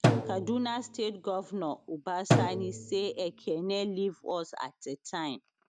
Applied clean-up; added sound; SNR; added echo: none; Drum; -1 dB; none.